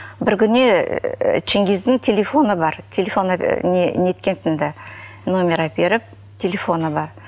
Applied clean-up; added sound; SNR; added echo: none; none; none; none.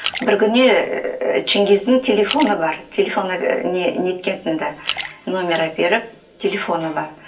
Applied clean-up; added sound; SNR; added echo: none; Splash, splatter; 15 dB; reverberation time 0.3 s.